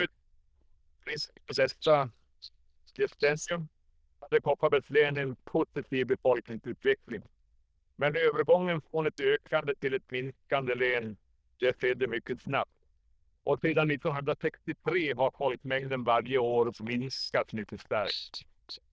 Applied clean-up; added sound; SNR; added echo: neural diffusion model UNIVERSE++.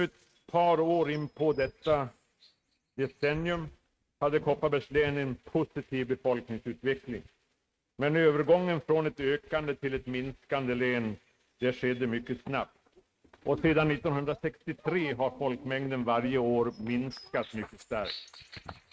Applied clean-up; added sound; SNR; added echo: neural mask model RNNoise.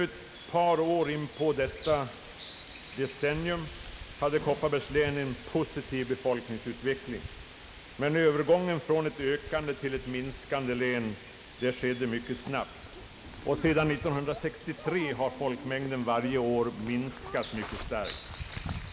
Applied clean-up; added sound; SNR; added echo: none; Bird vocalization, bird call, bird song; 12 dB; none.